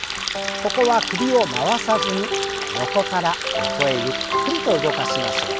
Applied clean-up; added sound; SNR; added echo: none; Water tap, faucet; 5 dB; none.